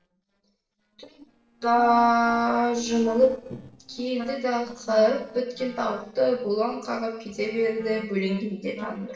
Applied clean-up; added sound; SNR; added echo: neural separator model SepFormer DNS4.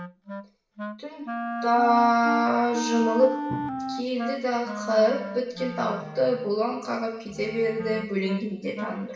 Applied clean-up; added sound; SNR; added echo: none; Wind instrument, woodwind instrument; 9 dB; reverberation time 0.8 s.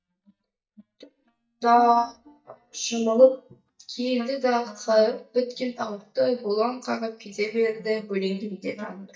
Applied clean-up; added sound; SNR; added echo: neural mask model DeepFilterNet 3.